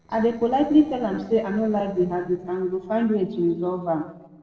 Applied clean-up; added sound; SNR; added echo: neural separator model SepFormer DNS4.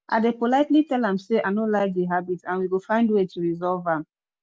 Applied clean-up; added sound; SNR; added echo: none; none; none; none.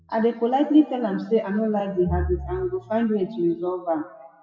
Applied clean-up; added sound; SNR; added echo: classical method WPE with log-MMSE.